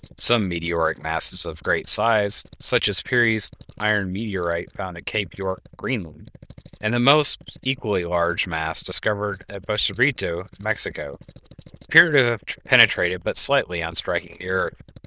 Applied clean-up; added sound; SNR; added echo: neural diffusion model UNIVERSE++.